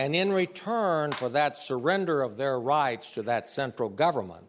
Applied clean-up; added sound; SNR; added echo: none; Clapping; 18 dB; none.